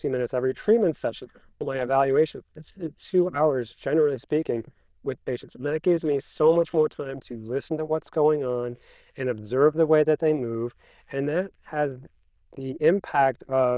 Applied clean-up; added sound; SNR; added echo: neural diffusion model UNIVERSE++.